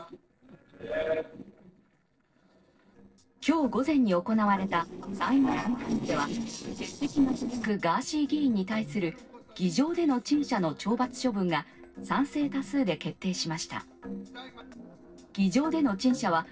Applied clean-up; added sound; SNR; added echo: neural separator model SepFormer DNS4.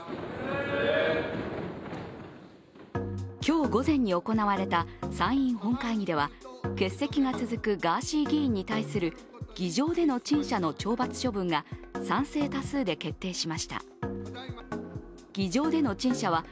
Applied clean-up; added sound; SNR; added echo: none; none; none; none.